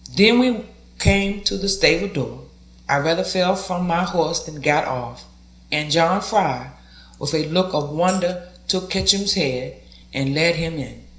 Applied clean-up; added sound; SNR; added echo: none; Tambourine; 17 dB; reverberation time 0.5 s.